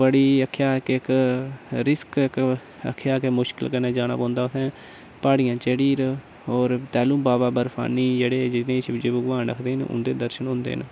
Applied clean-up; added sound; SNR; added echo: none; none; none; none.